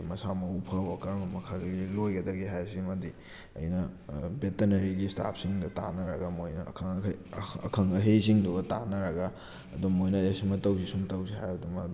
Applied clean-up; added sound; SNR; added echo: none; Strum; 17 dB; none.